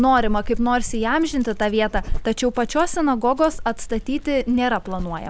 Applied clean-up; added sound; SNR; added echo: none; Dog; 7 dB; none.